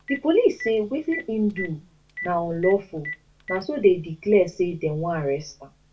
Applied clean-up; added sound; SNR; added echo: none; Telephone; 15 dB; reverberation time 0.2 s.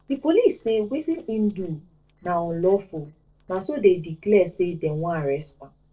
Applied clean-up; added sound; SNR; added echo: neural separator model SepFormer DNS4.